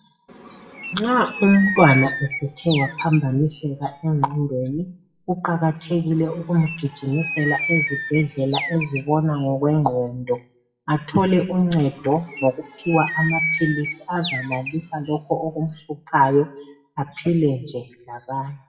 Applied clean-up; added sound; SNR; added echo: classical method WPE with log-MMSE.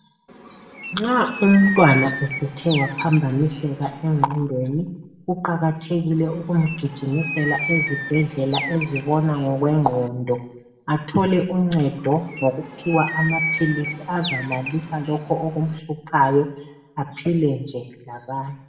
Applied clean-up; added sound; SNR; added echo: none; Bird; 8 dB; reverberation time 0.8 s.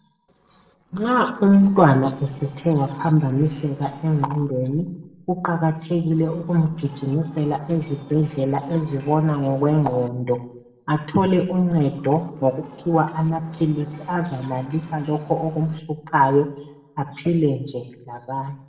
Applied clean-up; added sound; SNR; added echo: neural separator model SepFormer DNS4.